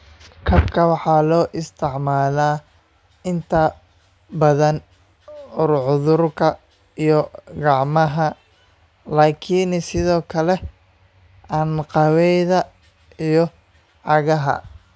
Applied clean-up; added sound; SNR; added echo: none; none; none; none.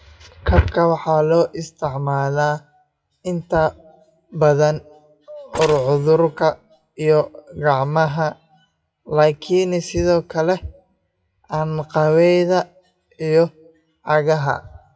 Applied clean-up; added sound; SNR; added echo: classical method WPE with log-MMSE.